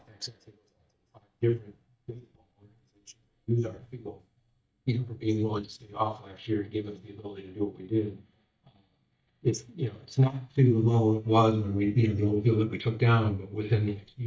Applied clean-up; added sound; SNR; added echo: neural mask model DeepFilterNet 3.